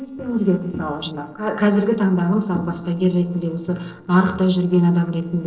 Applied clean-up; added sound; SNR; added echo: neural separator model SepFormer DNS4.